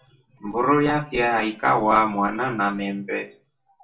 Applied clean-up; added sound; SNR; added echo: none; none; none; reverberation time 0.3 s.